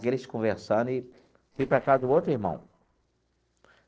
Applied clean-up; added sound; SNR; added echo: neural separator model SepFormer DNS4.